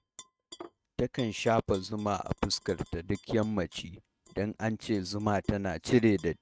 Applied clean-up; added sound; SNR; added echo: neural mask model RNNoise.